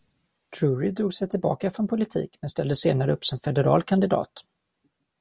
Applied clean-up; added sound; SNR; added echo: none; none; none; none.